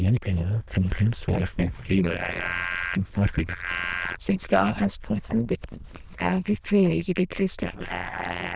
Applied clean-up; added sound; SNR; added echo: neural diffusion model UNIVERSE++.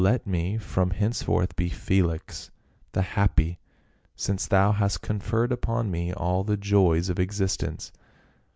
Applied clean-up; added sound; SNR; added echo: none; none; none; none.